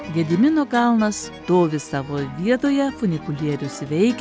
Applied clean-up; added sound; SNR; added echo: none; none; none; none.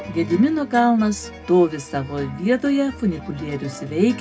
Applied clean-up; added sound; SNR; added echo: none; none; none; reverberation time 0.2 s.